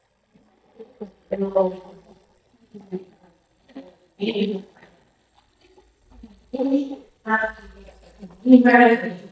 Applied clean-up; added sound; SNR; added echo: neural mask model DeepFilterNet 3.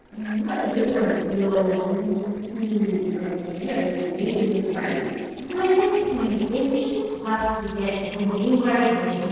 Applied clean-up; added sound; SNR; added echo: neural separator model SepFormer DNS4.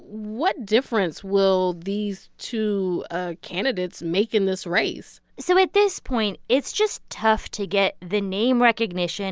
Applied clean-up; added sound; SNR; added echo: none; none; none; none.